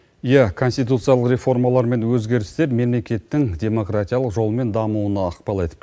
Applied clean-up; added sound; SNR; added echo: none; none; none; none.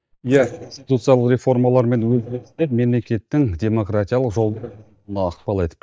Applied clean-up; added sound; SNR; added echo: neural mask model DeepFilterNet 3.